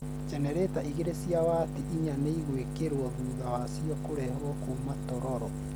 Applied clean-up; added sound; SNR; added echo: none; Squeak; 19 dB; none.